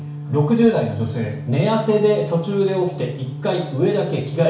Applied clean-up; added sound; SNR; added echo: none; Organ; 11 dB; reverberation time 0.6 s.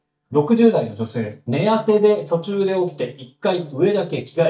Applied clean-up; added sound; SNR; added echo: neural mask model DeepFilterNet 3.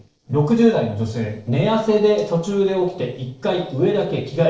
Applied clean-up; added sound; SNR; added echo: neural separator model SepFormer DNS4.